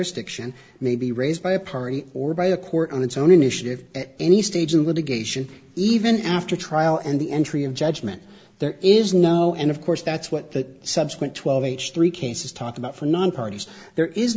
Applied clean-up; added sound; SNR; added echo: none; none; none; none.